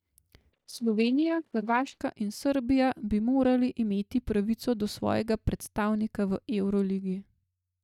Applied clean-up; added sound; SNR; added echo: neural mask model DeepFilterNet 3.